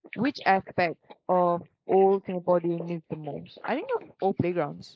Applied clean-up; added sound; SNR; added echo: neural mask model Resemble Enhance denoiser.